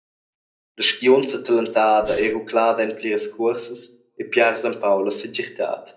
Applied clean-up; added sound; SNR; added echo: none; Breathing; 14 dB; reverberation time 0.5 s.